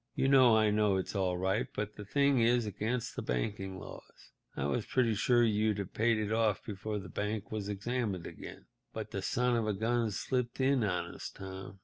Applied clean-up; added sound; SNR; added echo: none; none; none; none.